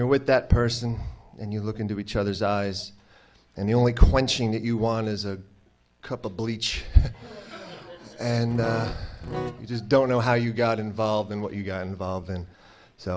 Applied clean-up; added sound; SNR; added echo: none; none; none; none.